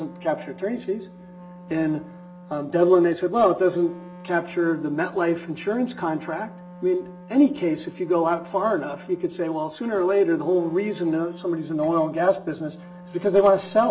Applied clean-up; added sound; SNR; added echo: none; Wind instrument, woodwind instrument; 19 dB; reverberation time 0.4 s.